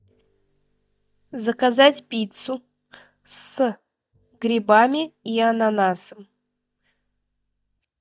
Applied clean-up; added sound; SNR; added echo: neural mask model DeepFilterNet 3.